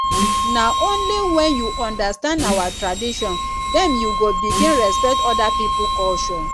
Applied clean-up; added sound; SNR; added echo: none; Bus + Wind instrument, woodwind instrument; -1 dB; none.